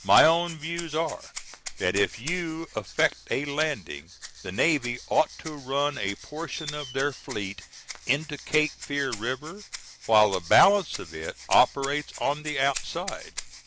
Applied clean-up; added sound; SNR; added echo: none; Fireworks + Rattle (instrument); 14 dB; none.